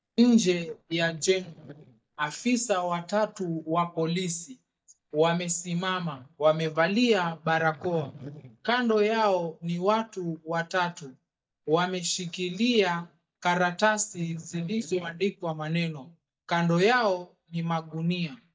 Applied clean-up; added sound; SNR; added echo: neural mask model DeepFilterNet 3.